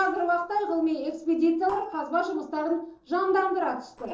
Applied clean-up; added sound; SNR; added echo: neural separator model SepFormer DNS4.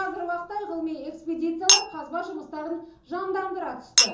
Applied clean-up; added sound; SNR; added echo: none; Chink, clink; -3 dB; reverberation time 0.6 s.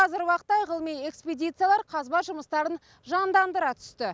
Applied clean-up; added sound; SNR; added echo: none; none; none; none.